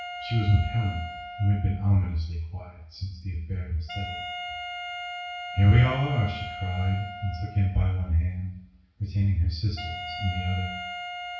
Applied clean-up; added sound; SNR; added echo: none; Wind instrument, woodwind instrument; 12 dB; reverberation time 0.6 s.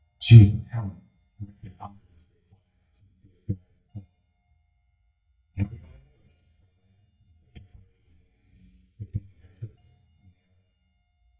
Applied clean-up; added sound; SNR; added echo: neural mask model DeepFilterNet 3.